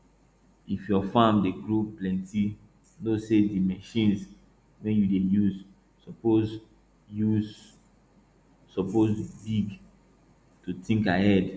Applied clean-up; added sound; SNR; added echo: none; none; none; none.